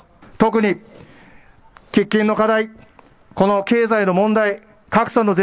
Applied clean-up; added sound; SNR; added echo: none; none; none; none.